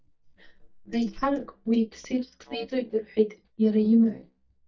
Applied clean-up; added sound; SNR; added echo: neural mask model DeepFilterNet 3.